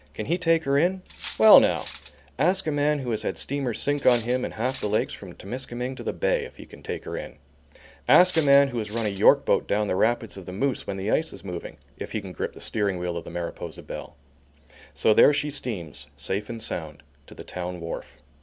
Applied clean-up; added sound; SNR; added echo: none; Cutlery, silverware; 9 dB; none.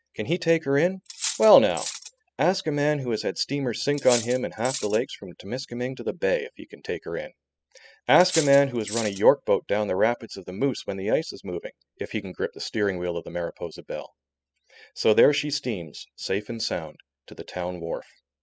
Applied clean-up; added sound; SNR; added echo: classical method spectral subtraction.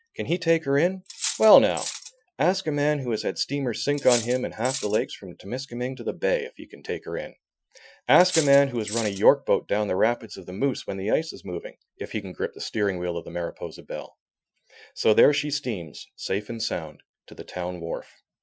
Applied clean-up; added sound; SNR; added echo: classical method Wiener filter.